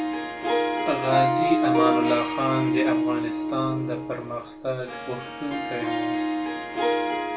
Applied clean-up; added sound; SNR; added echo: none; Harp; -4 dB; reverberation time 0.2 s.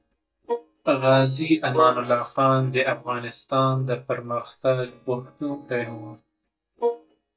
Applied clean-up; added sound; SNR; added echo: neural mask model DeepFilterNet 3.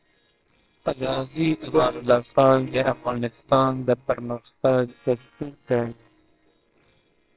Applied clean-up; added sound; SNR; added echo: neural separator model SepFormer WHAMR!.